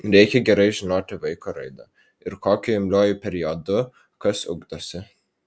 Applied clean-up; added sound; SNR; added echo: none; none; none; none.